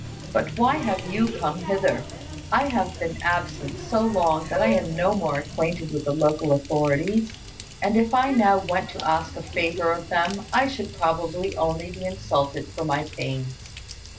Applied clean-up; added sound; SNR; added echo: none; Water tap, faucet; 11 dB; none.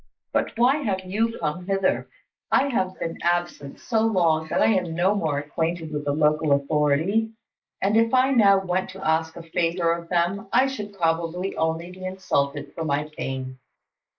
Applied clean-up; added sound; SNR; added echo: neural mask model Resemble Enhance denoiser.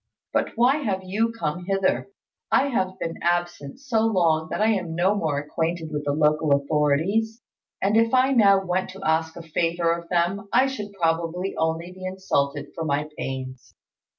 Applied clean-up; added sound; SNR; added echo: none; none; none; none.